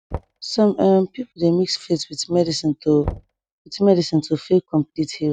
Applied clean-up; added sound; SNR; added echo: neural mask model RNNoise.